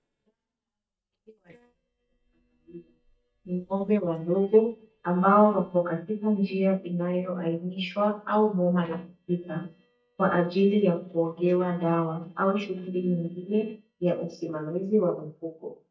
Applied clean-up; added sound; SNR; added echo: neural mask model DeepFilterNet 3.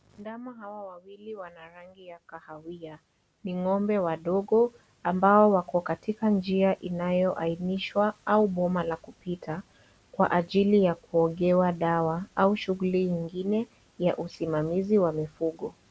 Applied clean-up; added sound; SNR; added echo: none; none; none; none.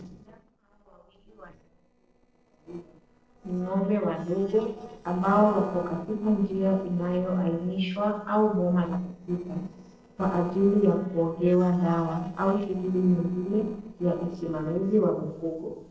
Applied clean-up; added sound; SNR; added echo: neural separator model SepFormer DNS4.